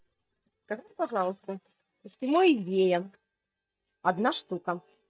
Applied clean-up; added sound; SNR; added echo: neural mask model DeepFilterNet 3.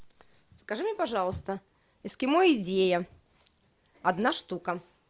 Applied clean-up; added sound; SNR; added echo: none; none; none; none.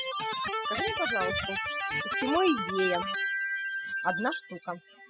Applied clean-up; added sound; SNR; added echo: classical method spectral subtraction.